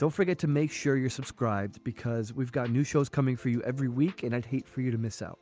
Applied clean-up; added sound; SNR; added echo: none; none; none; none.